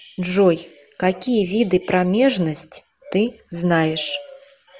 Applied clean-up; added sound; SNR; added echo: none; none; none; none.